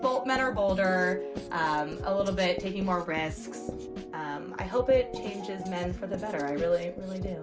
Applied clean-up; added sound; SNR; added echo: none; Writing; 16 dB; none.